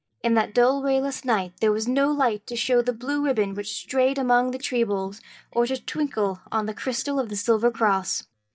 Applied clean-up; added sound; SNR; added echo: neural mask model DeepFilterNet 3.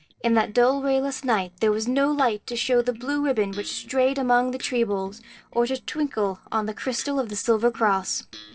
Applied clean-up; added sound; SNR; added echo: neural separator model SepFormer DNS4.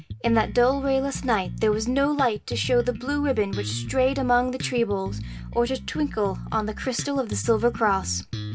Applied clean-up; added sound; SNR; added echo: none; Bass guitar; 10 dB; reverberation time 0.3 s.